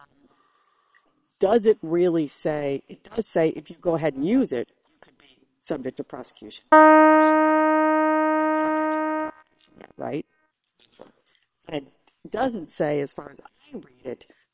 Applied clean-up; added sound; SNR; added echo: neural separator model SepFormer WHAM!.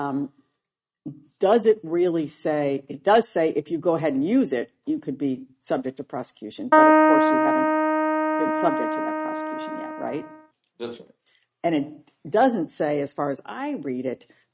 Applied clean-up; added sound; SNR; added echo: neural mask model RNNoise.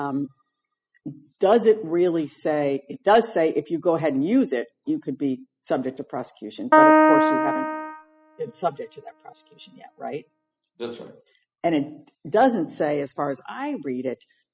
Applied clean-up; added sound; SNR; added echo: classical method spectral subtraction.